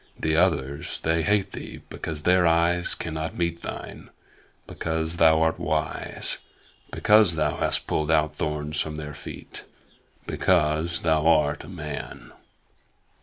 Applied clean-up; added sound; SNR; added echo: none; none; none; none.